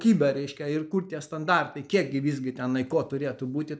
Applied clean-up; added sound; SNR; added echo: none; none; none; none.